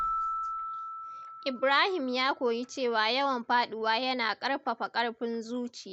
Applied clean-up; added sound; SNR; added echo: none; Keyboard (musical); 10 dB; none.